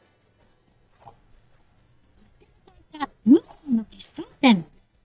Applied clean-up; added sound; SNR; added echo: neural mask model DeepFilterNet 3.